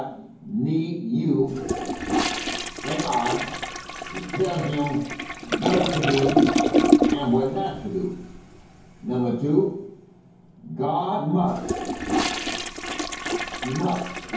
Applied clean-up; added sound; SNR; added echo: none; Toilet flush; 0 dB; reverberation time 0.9 s.